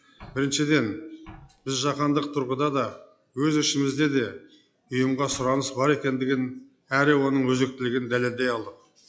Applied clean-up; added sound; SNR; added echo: classical method log-MMSE.